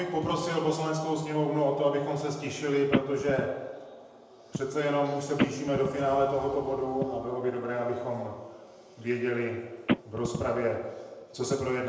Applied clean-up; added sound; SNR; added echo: none; Telephone; 6 dB; reverberation time 1.0 s.